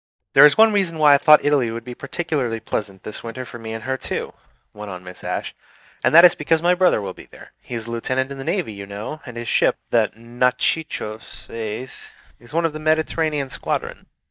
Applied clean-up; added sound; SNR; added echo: neural mask model DeepFilterNet 3.